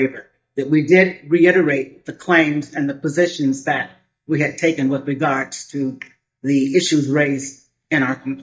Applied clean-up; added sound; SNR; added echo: neural mask model DeepFilterNet 3.